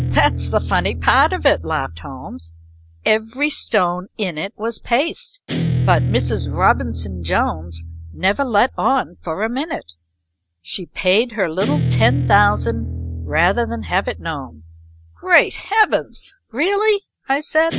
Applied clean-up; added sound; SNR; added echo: none; Guitar; 6 dB; none.